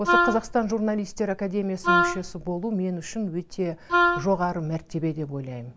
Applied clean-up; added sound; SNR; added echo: none; Wind instrument, woodwind instrument; -2 dB; none.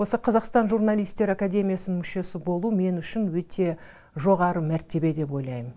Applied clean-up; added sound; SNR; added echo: none; none; none; none.